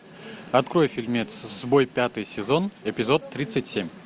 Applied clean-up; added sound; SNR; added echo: none; none; none; none.